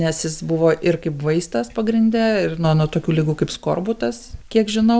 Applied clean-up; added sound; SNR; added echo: none; none; none; none.